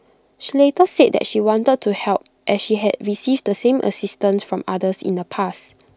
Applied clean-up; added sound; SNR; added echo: none; none; none; none.